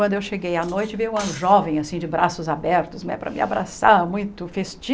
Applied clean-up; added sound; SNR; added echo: none; Cutlery, silverware; 19 dB; none.